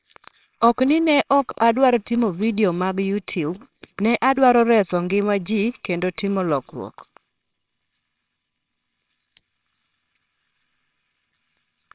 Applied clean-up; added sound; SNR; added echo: neural separator model SepFormer WHAMR!.